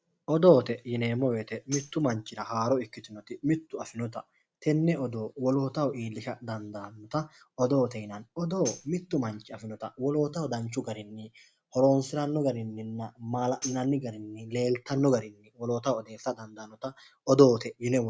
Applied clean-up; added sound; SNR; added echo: none; Tambourine; 16 dB; none.